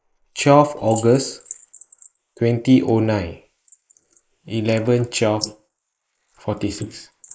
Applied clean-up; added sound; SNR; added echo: neural mask model Resemble Enhance denoiser.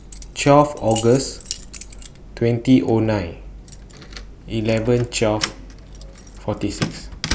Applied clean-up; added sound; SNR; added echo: none; Keys jangling; 13 dB; none.